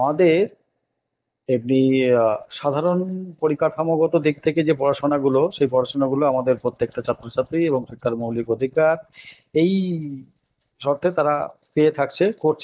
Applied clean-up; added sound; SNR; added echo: neural mask model DeepFilterNet 3.